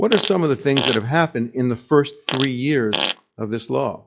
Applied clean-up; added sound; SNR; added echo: classical method log-MMSE.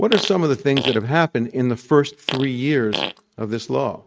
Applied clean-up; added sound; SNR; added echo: neural mask model RNNoise.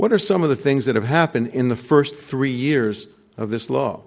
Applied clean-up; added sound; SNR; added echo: none; none; none; none.